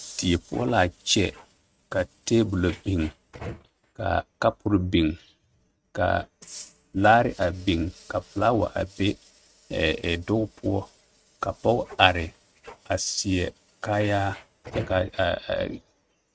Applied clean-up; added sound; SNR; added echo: neural mask model RNNoise.